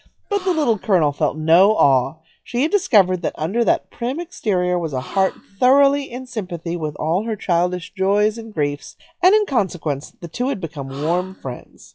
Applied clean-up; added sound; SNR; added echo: classical method log-MMSE.